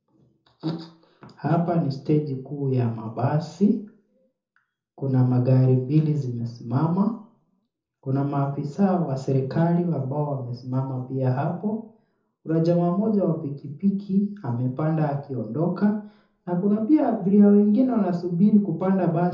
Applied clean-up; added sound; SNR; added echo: none; none; none; reverberation time 0.5 s.